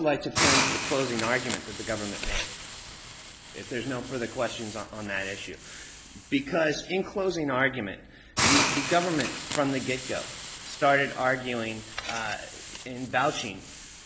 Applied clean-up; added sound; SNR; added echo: none; Hiss; 4 dB; none.